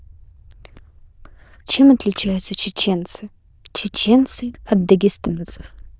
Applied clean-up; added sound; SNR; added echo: neural diffusion model UNIVERSE++.